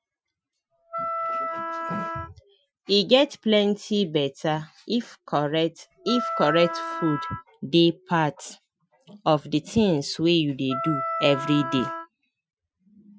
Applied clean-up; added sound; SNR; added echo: classical method Wiener filter.